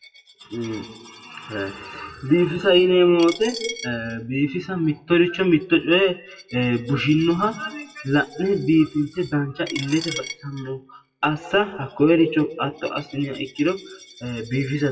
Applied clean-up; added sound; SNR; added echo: classical method WPE with log-MMSE.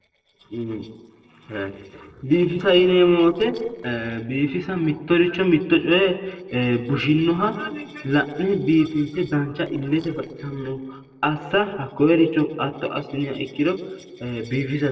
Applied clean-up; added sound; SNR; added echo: neural separator model SepFormer DNS4.